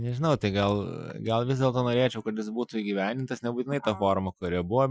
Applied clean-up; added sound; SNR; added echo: classical method Wiener filter.